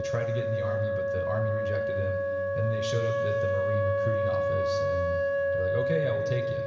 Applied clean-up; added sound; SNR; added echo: none; Wind instrument, woodwind instrument; -4 dB; reverberation time 2.4 s.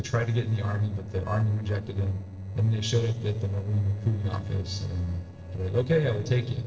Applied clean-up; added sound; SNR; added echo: neural separator model SepFormer DNS4.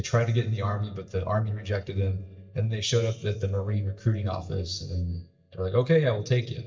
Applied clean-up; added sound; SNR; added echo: neural mask model DeepFilterNet 3.